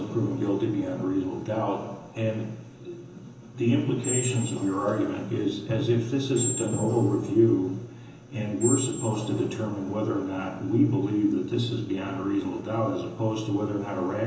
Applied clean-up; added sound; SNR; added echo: none; Squeak; 9 dB; reverberation time 0.7 s.